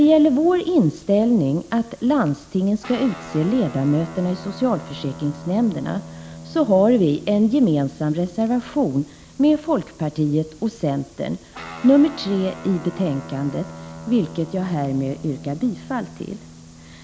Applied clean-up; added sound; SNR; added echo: none; Guitar; 18 dB; none.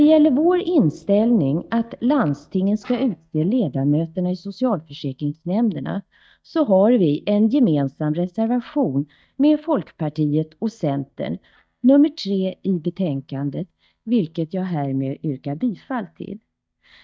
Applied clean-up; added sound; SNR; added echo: neural mask model DeepFilterNet 3.